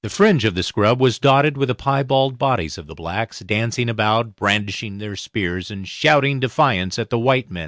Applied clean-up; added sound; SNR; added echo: none; none; none; none.